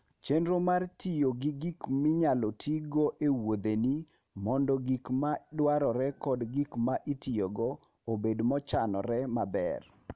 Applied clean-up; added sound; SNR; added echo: none; none; none; none.